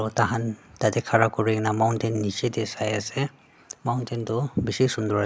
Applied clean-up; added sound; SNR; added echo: none; none; none; none.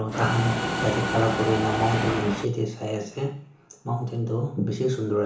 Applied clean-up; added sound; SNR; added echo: none; Mechanisms; 1 dB; reverberation time 0.8 s.